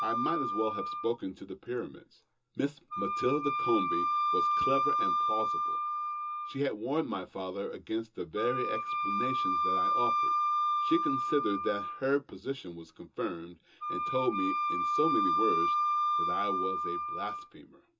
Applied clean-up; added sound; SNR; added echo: none; Wind instrument, woodwind instrument; -3 dB; reverberation time 0.2 s.